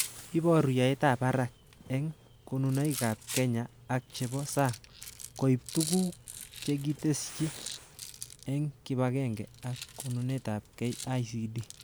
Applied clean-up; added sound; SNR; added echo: none; Rattle; 13 dB; none.